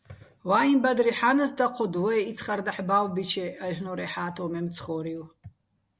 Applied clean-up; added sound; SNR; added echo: none; none; none; none.